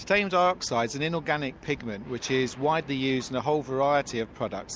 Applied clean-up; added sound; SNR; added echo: none; none; none; none.